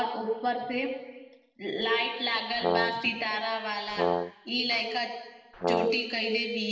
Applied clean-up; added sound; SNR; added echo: none; Brass instrument; -2 dB; reverberation time 1.2 s.